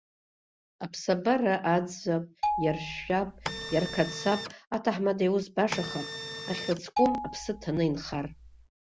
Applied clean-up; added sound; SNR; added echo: none; Printer + Marimba, xylophone; 6 dB; none.